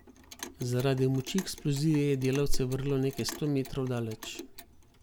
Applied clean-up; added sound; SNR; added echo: none; Clock; 17 dB; none.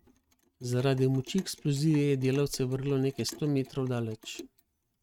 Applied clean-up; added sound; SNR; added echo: neural mask model RNNoise.